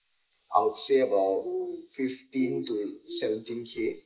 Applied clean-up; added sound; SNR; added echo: neural mask model Resemble Enhance denoiser.